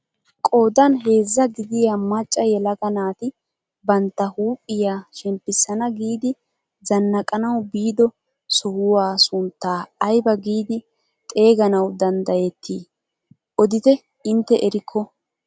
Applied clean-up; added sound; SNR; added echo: none; none; none; none.